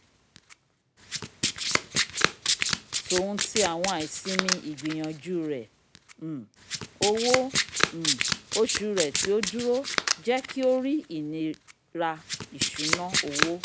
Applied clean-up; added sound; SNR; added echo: none; Domestic sounds, home sounds; 0 dB; none.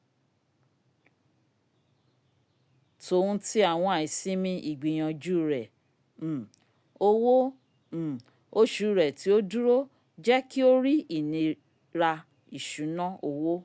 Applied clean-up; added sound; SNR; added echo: none; none; none; none.